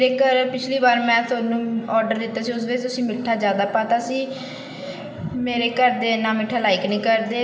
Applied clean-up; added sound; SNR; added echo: none; none; none; reverberation time 1.9 s.